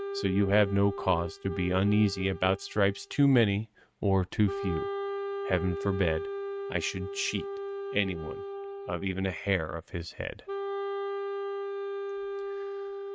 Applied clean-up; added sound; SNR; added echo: neural mask model RNNoise.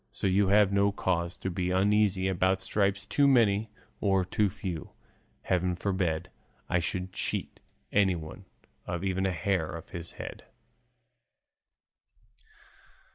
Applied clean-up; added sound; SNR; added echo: none; none; none; none.